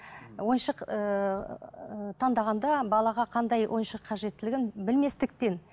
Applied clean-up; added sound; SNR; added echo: none; none; none; none.